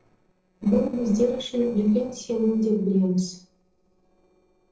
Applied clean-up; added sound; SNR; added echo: neural separator model SepFormer DNS4.